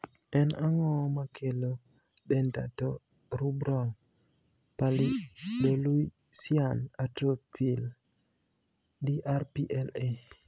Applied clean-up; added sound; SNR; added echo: none; none; none; none.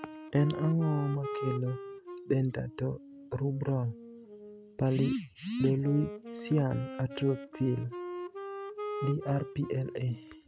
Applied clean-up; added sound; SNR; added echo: none; Wind instrument, woodwind instrument; 10 dB; none.